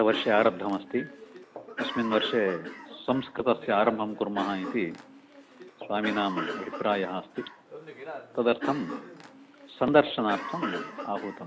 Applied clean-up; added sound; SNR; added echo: none; Cough; 9 dB; none.